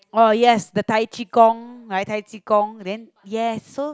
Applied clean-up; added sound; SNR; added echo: none; none; none; none.